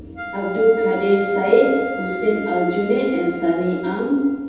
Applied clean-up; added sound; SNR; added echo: none; Wind instrument, woodwind instrument; 11 dB; reverberation time 1.1 s.